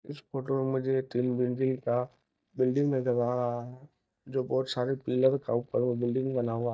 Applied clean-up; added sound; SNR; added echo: neural mask model DeepFilterNet 3.